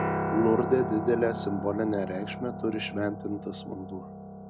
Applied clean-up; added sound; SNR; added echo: none; Piano; 4 dB; none.